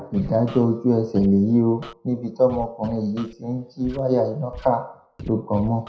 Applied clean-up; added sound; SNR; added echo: none; Scratching (performance technique); 18 dB; reverberation time 0.5 s.